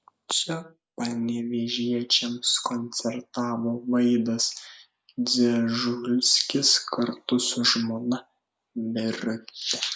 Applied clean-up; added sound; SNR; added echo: none; none; none; none.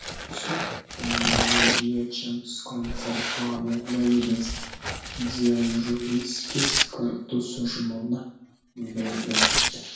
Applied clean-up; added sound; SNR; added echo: none; Tearing; 1 dB; reverberation time 0.5 s.